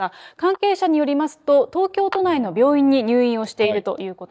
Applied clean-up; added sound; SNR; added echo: neural mask model DeepFilterNet 3.